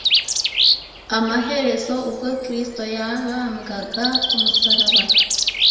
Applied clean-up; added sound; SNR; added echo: none; Bird; -4 dB; reverberation time 1.3 s.